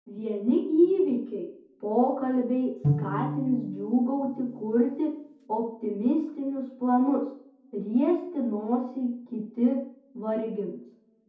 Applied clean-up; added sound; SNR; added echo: none; Bowed string instrument; 5 dB; reverberation time 0.6 s.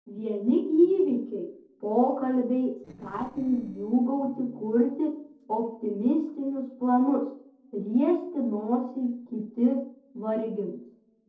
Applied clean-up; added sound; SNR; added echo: neural separator model SepFormer DNS4.